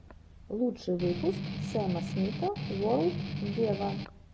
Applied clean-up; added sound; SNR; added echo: none; Strum; 3 dB; none.